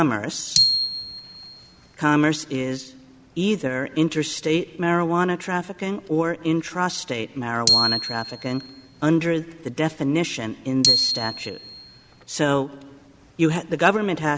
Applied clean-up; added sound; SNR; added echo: none; Glockenspiel; 3 dB; none.